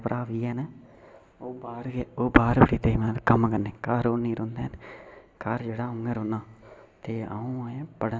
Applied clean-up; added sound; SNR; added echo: none; none; none; none.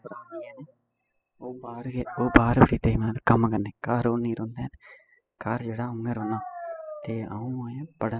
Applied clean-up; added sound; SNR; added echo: classical method spectral subtraction.